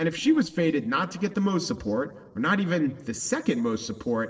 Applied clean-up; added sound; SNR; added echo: neural separator model SepFormer DNS4.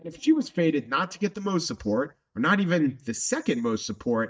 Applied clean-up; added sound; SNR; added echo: neural mask model DeepFilterNet 3.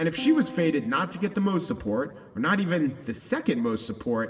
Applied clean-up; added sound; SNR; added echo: none; Plucked string instrument; 17 dB; reverberation time 3.0 s.